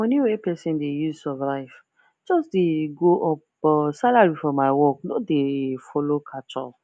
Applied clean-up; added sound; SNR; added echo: none; none; none; none.